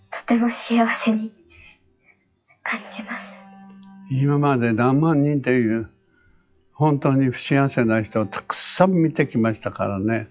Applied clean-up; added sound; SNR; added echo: classical method log-MMSE.